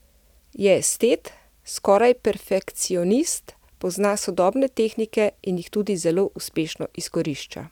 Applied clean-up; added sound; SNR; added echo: none; none; none; none.